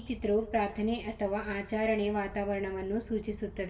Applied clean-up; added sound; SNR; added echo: none; Bird vocalization, bird call, bird song; 16 dB; reverberation time 0.8 s.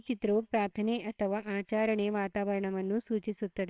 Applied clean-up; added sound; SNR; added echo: neural separator model SepFormer WHAMR!.